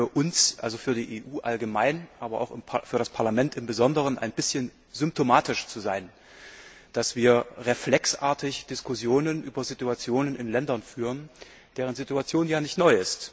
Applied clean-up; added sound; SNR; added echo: none; none; none; none.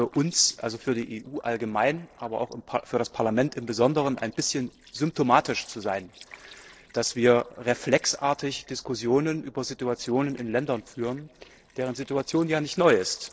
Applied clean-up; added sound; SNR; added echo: neural separator model SepFormer DNS4.